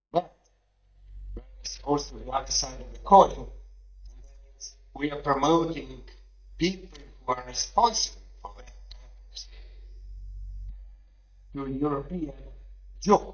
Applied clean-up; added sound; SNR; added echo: neural mask model DeepFilterNet 3.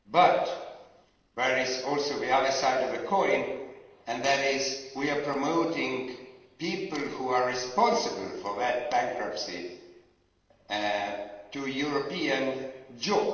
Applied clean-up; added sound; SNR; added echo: neural separator model SepFormer DNS4.